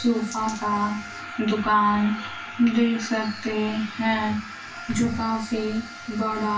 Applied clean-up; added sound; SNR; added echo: none; Wind instrument, woodwind instrument; 19 dB; reverberation time 0.3 s.